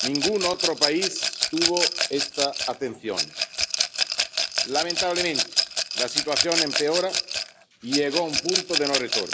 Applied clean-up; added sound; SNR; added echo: none; Rattle / Glass; -2 dB; none.